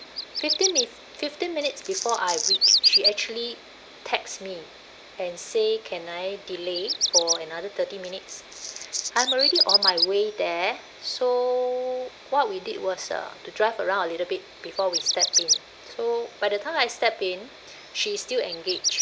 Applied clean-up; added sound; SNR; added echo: none; Bird vocalization, bird call, bird song; 1 dB; none.